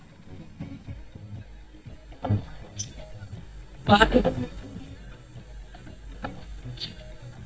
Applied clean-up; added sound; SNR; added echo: neural mask model DeepFilterNet 3.